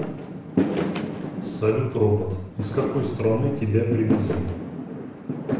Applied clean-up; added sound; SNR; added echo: none; Fireworks; 3 dB; reverberation time 0.6 s.